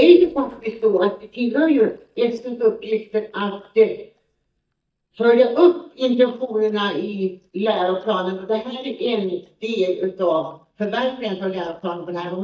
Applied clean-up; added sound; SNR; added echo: neural mask model DeepFilterNet 3.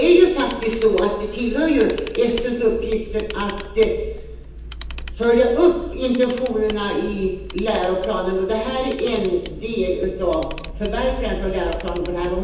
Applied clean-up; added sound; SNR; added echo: none; Camera; 11 dB; reverberation time 0.9 s.